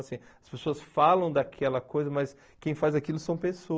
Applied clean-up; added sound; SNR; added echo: none; none; none; none.